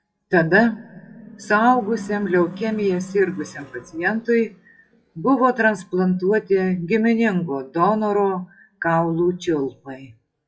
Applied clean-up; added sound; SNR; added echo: classical method WPE with log-MMSE.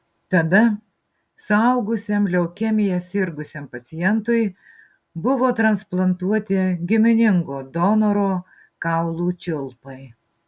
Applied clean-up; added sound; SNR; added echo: none; none; none; none.